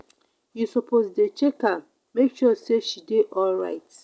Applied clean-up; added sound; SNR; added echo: none; none; none; none.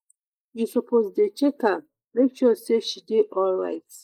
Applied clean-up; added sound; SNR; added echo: neural mask model Resemble Enhance denoiser.